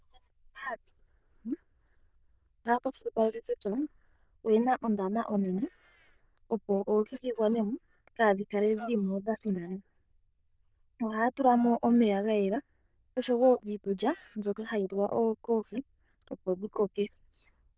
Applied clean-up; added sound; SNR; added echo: neural diffusion model UNIVERSE++.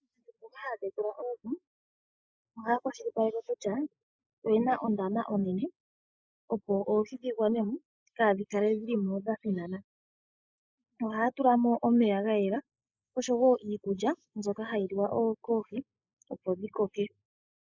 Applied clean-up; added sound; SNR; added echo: neural mask model Resemble Enhance denoiser.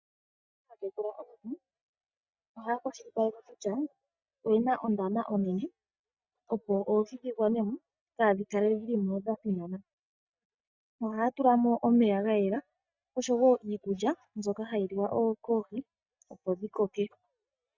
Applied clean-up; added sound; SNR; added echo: neural mask model DeepFilterNet 3.